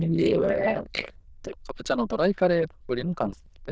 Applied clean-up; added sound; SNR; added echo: neural diffusion model UNIVERSE++.